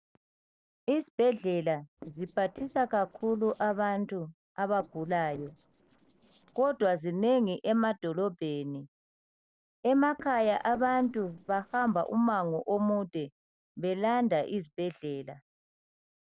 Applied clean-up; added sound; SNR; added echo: neural separator model SepFormer DNS4.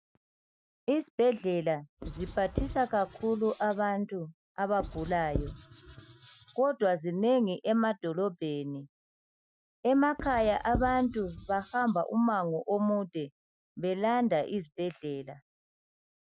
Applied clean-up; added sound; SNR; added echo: classical method Wiener filter.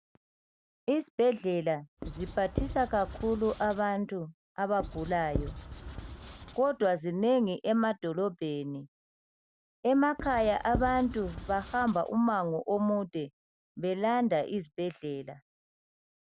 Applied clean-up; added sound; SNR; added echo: none; Writing; 9 dB; none.